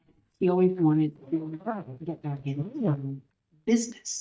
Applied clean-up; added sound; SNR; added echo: neural mask model DeepFilterNet 3.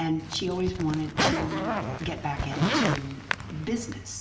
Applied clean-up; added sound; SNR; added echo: none; Zipper (clothing); -1 dB; reverberation time 0.8 s.